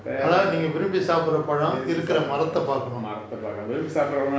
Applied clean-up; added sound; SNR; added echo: none; none; none; none.